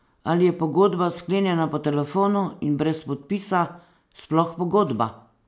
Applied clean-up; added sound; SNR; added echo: none; none; none; none.